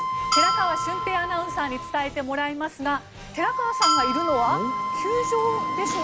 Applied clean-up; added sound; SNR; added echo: none; Wind instrument, woodwind instrument + Bell; 0 dB; none.